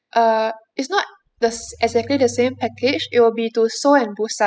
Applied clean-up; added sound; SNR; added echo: classical method spectral subtraction.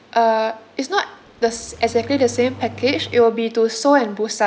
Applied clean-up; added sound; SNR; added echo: none; Engine starting; 19 dB; none.